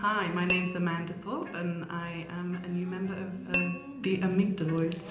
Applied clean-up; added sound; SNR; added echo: none; Tap / Glass; 6 dB; reverberation time 0.8 s.